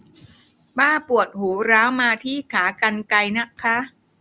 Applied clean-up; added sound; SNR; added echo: none; none; none; none.